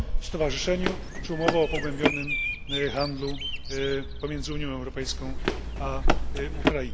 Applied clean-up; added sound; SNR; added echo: none; Run + Bird vocalization, bird call, bird song; -3 dB; none.